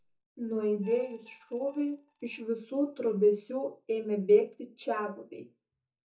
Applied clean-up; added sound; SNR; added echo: neural mask model DeepFilterNet 3.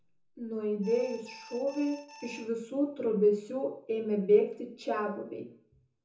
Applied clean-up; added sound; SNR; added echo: none; Alarm; 19 dB; reverberation time 0.6 s.